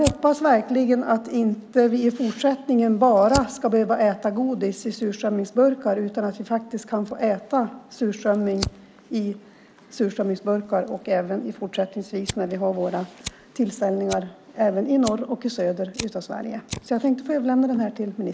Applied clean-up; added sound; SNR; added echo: none; Fire; 17 dB; none.